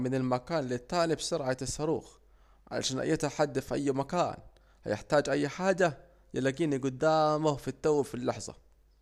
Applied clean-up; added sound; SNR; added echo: none; none; none; none.